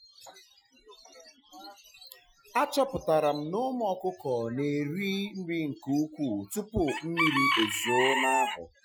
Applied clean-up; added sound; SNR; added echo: classical method Wiener filter.